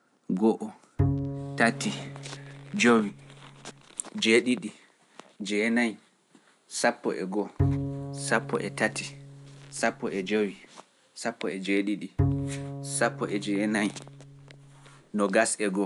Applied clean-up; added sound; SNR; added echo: none; Bowed string instrument; 4 dB; none.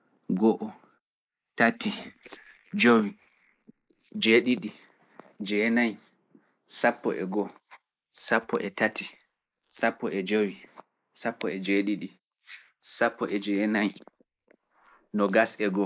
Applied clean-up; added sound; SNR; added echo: neural mask model Resemble Enhance denoiser.